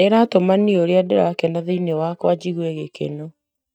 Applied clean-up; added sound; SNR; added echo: neural mask model DeepFilterNet 3.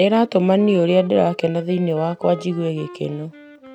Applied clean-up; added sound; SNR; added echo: none; Wind instrument, woodwind instrument; 20 dB; none.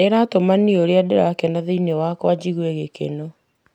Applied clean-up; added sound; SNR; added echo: none; none; none; none.